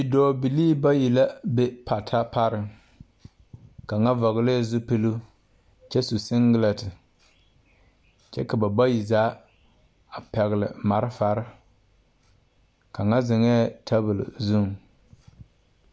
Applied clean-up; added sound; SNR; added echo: none; none; none; none.